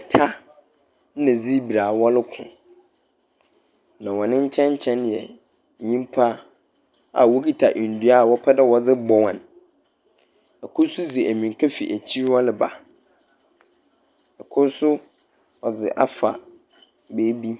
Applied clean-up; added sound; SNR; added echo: none; none; none; none.